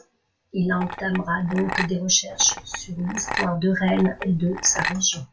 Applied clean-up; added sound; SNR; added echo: none; Chink, clink; 8 dB; reverberation time 0.1 s.